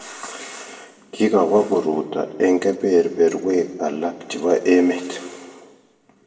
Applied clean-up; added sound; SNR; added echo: none; none; none; reverberation time 1.3 s.